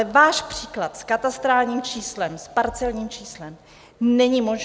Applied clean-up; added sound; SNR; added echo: none; none; none; none.